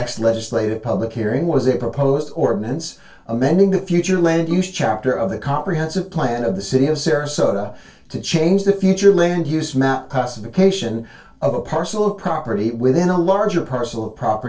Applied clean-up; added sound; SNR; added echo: neural separator model SepFormer DNS4.